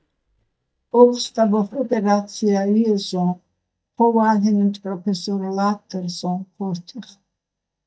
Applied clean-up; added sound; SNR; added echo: neural mask model DeepFilterNet 3.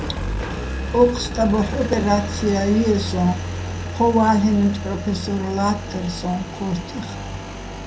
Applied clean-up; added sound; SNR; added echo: none; Engine; 6 dB; reverberation time 0.2 s.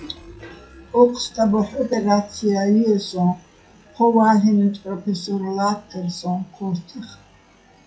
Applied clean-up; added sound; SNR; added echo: classical method WPE with log-MMSE.